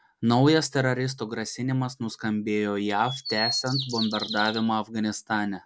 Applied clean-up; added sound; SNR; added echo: none; Bird vocalization, bird call, bird song; 8 dB; none.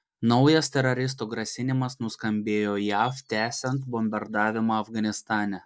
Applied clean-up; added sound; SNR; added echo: neural mask model DeepFilterNet 3.